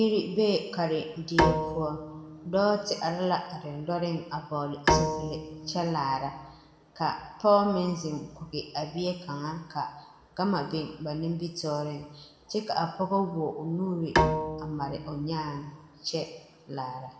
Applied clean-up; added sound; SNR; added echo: none; Bowed string instrument; 2 dB; reverberation time 1.0 s.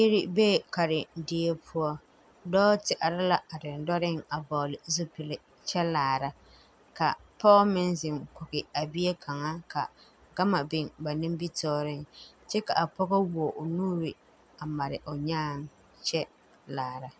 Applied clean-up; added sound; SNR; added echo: none; none; none; none.